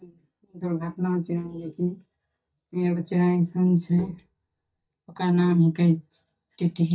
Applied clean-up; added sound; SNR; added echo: neural mask model DeepFilterNet 3.